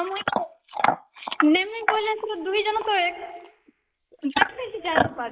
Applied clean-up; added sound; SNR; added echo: neural mask model Resemble Enhance denoiser.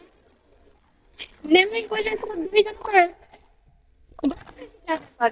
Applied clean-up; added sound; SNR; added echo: neural mask model DeepFilterNet 3.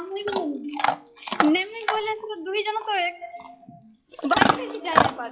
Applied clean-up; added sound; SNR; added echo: classical method log-MMSE.